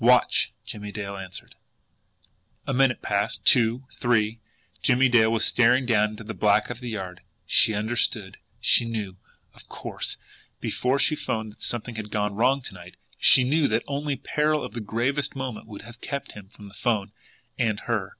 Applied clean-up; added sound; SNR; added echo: none; none; none; none.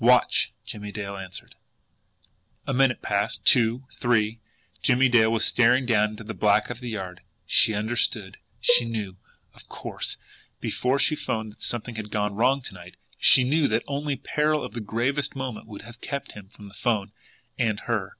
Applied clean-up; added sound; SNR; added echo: none; Cowbell; 7 dB; none.